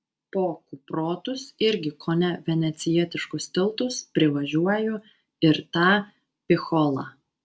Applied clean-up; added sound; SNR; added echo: none; none; none; none.